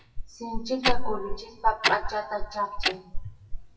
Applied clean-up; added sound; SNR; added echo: classical method WPE with log-MMSE.